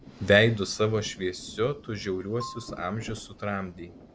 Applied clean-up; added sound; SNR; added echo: none; Rain + Marimba, xylophone; 17 dB; none.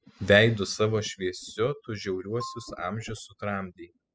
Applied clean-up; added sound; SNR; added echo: classical method spectral subtraction.